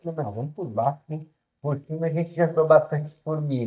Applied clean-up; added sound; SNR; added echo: neural mask model DeepFilterNet 3.